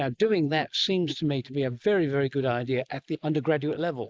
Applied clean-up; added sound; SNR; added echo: neural mask model Resemble Enhance denoiser.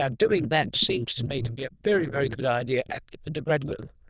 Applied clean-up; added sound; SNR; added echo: neural diffusion model UNIVERSE++.